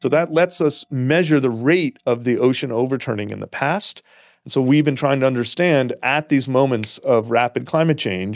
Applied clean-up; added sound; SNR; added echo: neural mask model DeepFilterNet 3.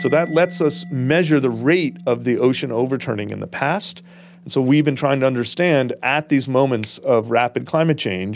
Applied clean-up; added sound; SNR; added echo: none; Mallet percussion; 19 dB; none.